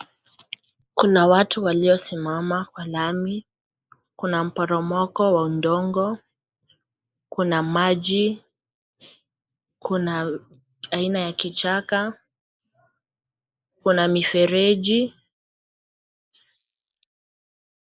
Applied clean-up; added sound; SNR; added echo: neural mask model Resemble Enhance denoiser.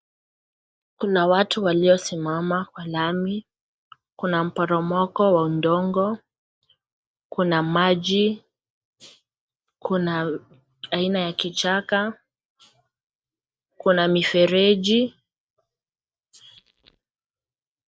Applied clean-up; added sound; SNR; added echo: neural mask model DeepFilterNet 3.